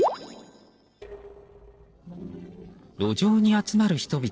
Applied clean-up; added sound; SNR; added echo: neural separator model SepFormer DNS4.